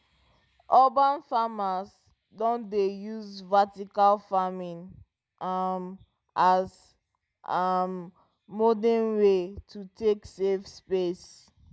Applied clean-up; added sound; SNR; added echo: none; none; none; none.